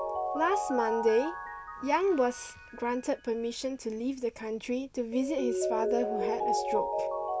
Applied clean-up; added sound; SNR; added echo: none; Mallet percussion; 3 dB; none.